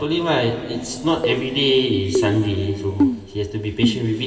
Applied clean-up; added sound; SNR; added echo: none; Keyboard (musical); 3 dB; reverberation time 2.9 s.